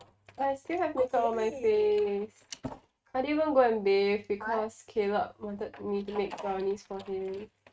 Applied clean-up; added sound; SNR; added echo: neural mask model RNNoise.